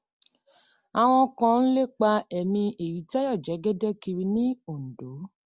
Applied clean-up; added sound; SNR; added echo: none; none; none; none.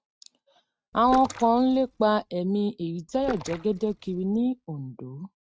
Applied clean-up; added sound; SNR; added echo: neural mask model RNNoise.